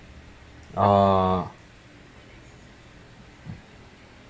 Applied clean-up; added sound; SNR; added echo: none; none; none; none.